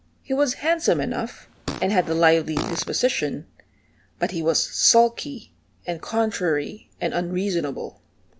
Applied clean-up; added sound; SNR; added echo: none; Fart; 10 dB; none.